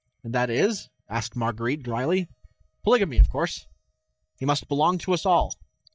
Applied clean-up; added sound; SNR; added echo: neural mask model DeepFilterNet 3.